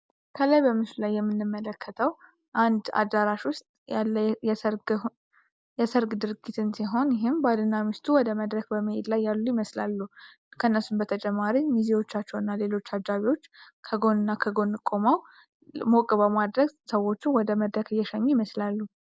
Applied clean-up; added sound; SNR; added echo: none; none; none; none.